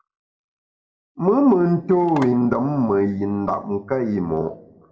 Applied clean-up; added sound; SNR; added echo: none; Telephone; 17 dB; reverberation time 0.6 s.